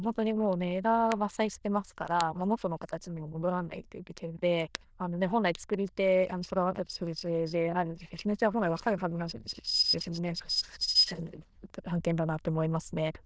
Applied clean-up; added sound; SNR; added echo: neural diffusion model UNIVERSE++.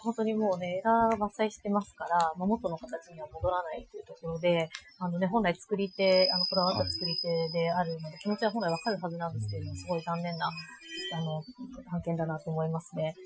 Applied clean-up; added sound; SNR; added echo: classical method Wiener filter.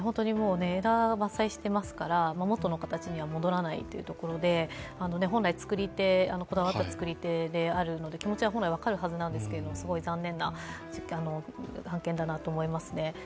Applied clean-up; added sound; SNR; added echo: none; none; none; none.